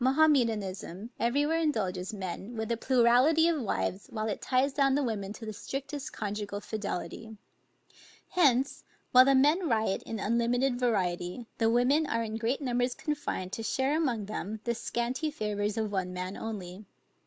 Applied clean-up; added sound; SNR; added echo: none; none; none; none.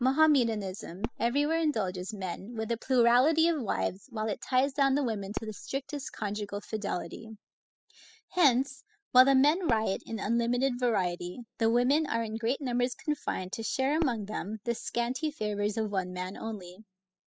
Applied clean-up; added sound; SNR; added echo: classical method spectral subtraction.